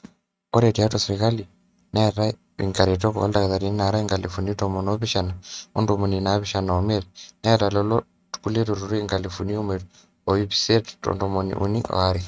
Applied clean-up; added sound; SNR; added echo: neural mask model RNNoise.